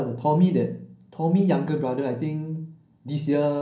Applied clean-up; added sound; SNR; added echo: none; none; none; reverberation time 0.6 s.